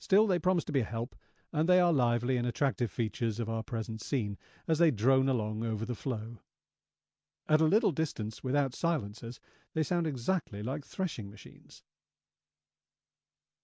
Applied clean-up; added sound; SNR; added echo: none; none; none; none.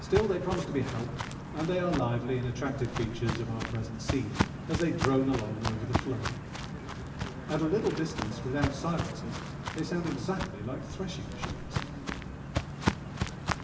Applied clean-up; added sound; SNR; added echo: none; Walk, footsteps; 2 dB; reverberation time 1.1 s.